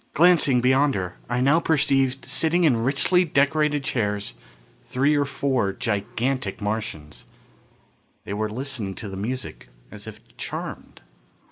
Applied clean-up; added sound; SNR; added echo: none; none; none; none.